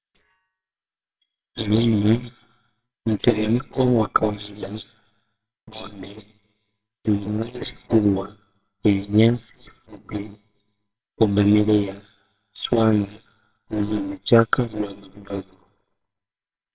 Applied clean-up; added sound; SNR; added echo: neural separator model SepFormer WHAMR!.